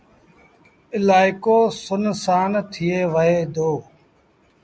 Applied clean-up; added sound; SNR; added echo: none; none; none; none.